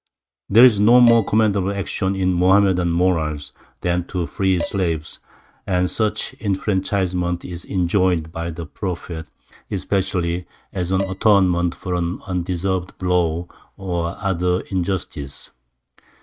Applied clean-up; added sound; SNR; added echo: neural mask model RNNoise.